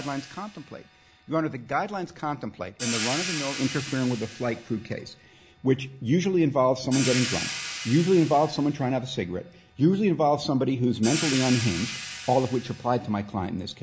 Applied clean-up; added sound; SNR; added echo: none; Hi-hat; 11 dB; none.